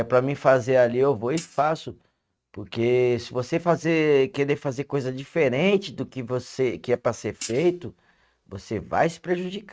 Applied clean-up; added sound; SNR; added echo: neural mask model RNNoise.